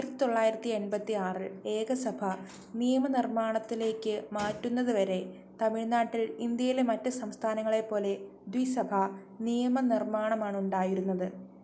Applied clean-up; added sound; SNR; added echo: none; none; none; none.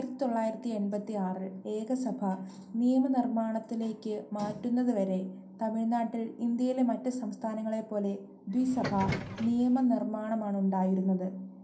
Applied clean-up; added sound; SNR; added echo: none; Subway, metro, underground; 8 dB; reverberation time 0.3 s.